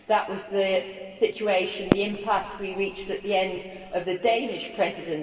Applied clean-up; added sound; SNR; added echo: none; Fireworks; 6 dB; reverberation time 2.4 s.